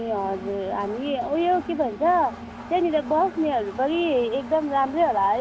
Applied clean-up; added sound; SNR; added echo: none; Engine; 14 dB; none.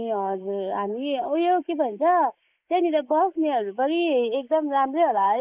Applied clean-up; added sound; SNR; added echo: neural mask model Resemble Enhance denoiser.